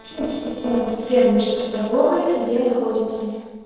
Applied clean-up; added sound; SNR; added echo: neural separator model SepFormer DNS4.